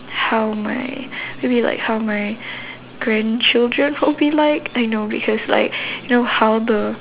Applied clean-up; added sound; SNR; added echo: none; none; none; none.